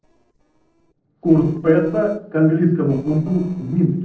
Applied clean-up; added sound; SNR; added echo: neural separator model SepFormer DNS4.